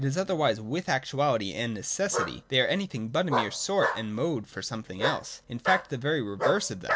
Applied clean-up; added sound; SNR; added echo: none; Bark; 6 dB; none.